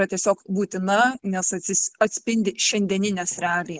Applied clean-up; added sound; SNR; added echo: none; none; none; none.